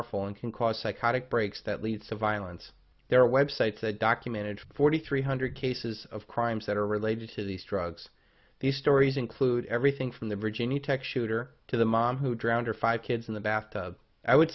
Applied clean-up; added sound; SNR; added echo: none; none; none; none.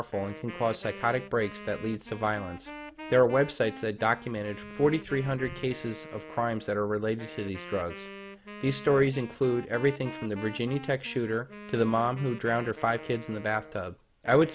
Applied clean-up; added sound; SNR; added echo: none; Wind instrument, woodwind instrument; 15 dB; none.